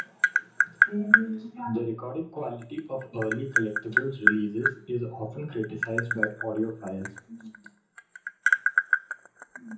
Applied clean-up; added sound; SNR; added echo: none; Tap; -4 dB; reverberation time 0.5 s.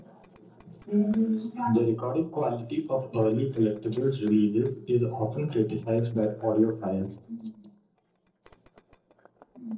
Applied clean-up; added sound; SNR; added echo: neural separator model SepFormer DNS4.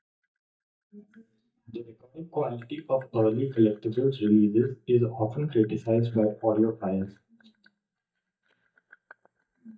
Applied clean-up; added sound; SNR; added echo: neural mask model DeepFilterNet 3.